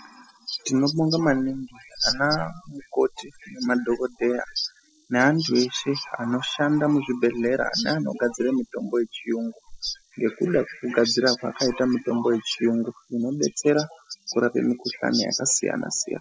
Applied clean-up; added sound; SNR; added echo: classical method spectral subtraction.